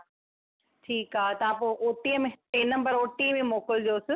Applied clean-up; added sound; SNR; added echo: none; none; none; none.